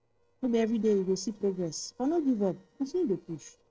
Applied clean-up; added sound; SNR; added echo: neural separator model SepFormer DNS4.